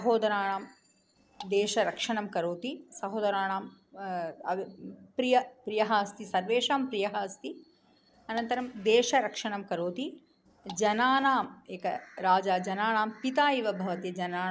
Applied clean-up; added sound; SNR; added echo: neural separator model SepFormer DNS4.